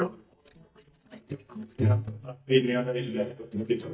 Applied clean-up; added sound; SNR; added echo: neural mask model DeepFilterNet 3.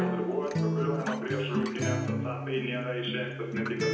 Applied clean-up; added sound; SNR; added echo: none; Acoustic guitar; -2 dB; reverberation time 0.9 s.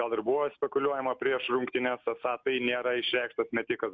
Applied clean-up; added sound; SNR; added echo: none; none; none; none.